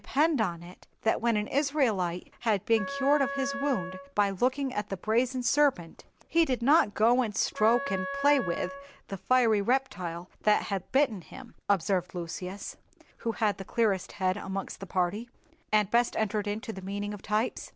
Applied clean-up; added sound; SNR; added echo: none; Wind instrument, woodwind instrument; 9 dB; none.